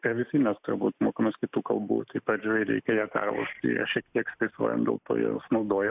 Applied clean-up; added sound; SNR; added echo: neural mask model Resemble Enhance denoiser.